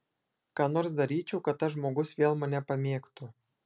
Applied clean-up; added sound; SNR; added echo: none; none; none; none.